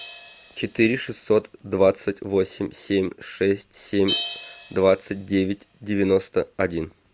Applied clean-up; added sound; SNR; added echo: none; Crash cymbal; 15 dB; none.